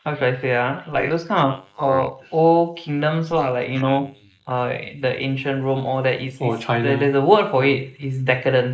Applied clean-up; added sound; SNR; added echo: neural mask model Resemble Enhance denoiser.